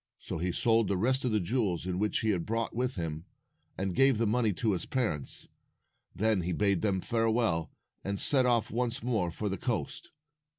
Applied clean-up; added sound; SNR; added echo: none; none; none; none.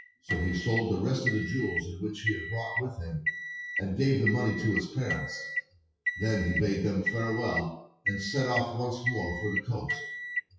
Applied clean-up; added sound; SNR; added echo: classical method WPE with log-MMSE.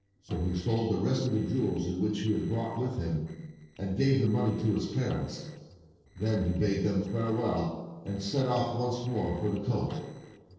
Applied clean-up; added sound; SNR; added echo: neural separator model SepFormer DNS4.